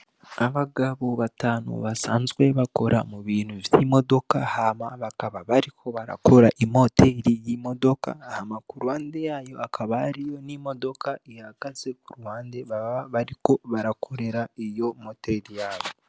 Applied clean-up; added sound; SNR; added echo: none; none; none; none.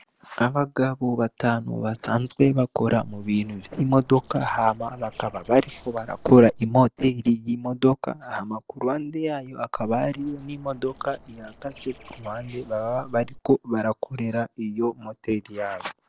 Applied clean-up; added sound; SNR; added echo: neural separator model SepFormer DNS4.